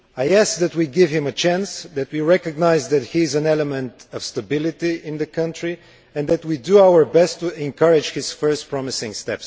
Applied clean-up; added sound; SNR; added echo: none; none; none; none.